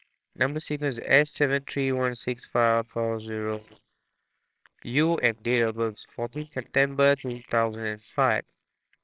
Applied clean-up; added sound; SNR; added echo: neural separator model SepFormer WHAMR!.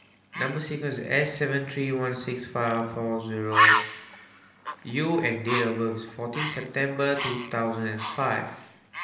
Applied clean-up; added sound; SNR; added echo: none; Bird; 2 dB; reverberation time 0.9 s.